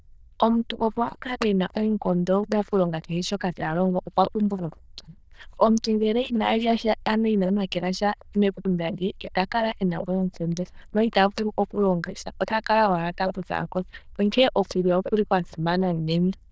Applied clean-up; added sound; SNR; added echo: neural diffusion model UNIVERSE++.